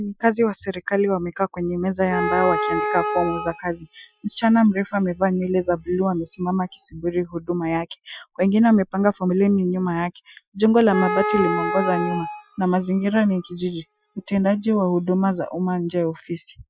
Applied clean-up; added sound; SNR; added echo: classical method Wiener filter.